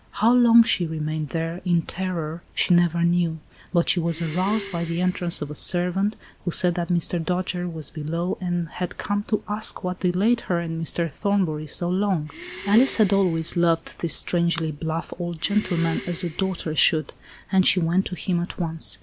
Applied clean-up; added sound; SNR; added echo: none; Breathing; 17 dB; none.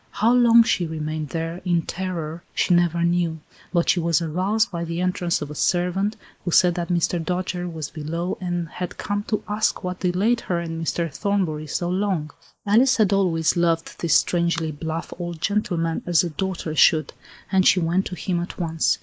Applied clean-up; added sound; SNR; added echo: neural mask model Resemble Enhance denoiser.